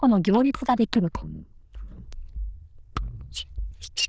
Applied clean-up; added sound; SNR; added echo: neural diffusion model UNIVERSE++.